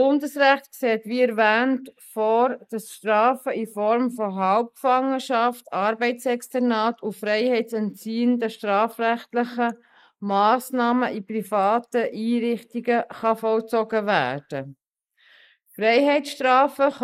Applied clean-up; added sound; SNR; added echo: neural mask model Resemble Enhance denoiser.